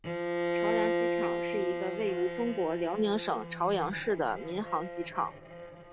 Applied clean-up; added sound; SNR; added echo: none; Bowed string instrument; 2 dB; none.